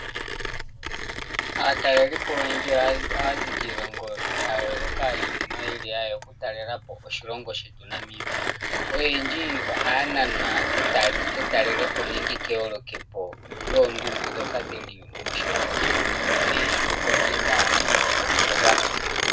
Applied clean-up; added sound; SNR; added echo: none; Mechanisms; -2 dB; reverberation time 0.3 s.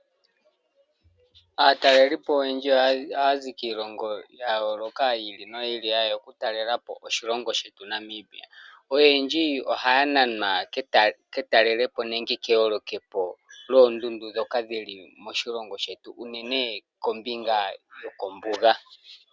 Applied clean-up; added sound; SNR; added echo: none; none; none; none.